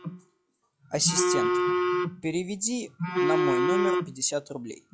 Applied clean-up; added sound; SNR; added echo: classical method log-MMSE.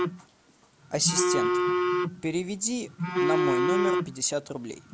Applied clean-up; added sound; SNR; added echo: none; Telephone; -4 dB; none.